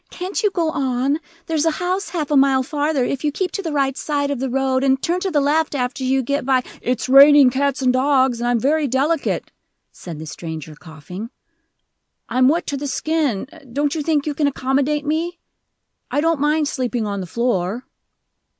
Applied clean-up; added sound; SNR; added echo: none; none; none; none.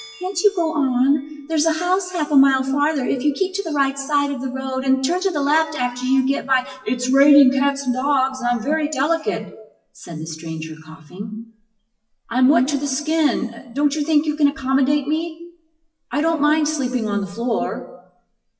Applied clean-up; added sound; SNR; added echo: classical method WPE with log-MMSE.